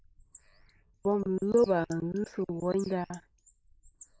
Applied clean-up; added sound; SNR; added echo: neural mask model Resemble Enhance denoiser.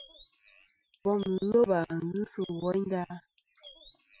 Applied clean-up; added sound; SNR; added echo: classical method Wiener filter.